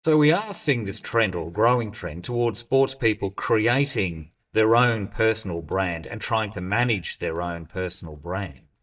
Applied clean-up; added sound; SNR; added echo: neural mask model DeepFilterNet 3.